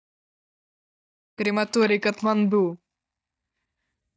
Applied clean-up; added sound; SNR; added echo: neural mask model DeepFilterNet 3.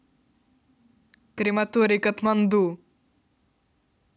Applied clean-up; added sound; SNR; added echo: none; none; none; none.